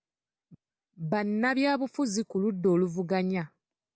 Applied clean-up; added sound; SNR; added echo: none; none; none; none.